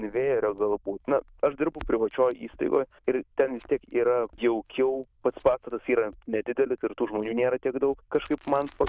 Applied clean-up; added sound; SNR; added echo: neural diffusion model UNIVERSE++.